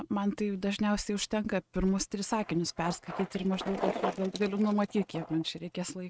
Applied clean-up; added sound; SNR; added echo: neural mask model RNNoise.